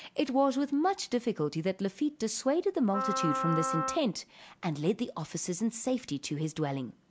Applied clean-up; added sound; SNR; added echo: none; Wind instrument, woodwind instrument; 3 dB; none.